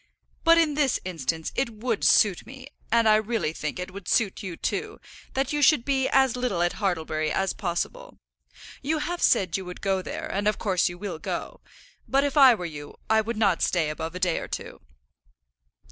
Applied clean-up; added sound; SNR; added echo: none; none; none; none.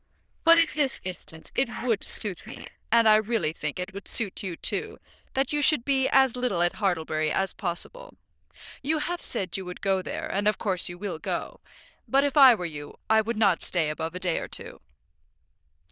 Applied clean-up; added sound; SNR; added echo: neural diffusion model UNIVERSE++.